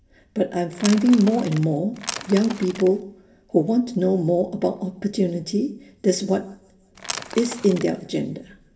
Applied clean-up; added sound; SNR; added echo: none; Crackle / Crushing / Wood; 12 dB; reverberation time 0.8 s.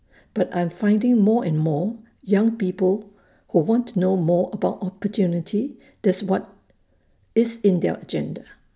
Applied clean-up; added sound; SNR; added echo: none; none; none; none.